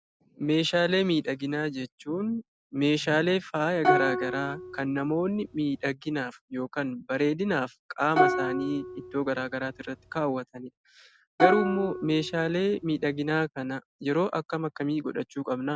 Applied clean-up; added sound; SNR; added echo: none; Plucked string instrument; 1 dB; none.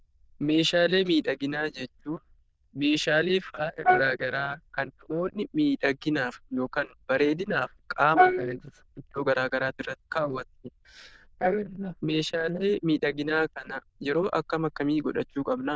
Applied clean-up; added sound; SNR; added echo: neural diffusion model UNIVERSE++.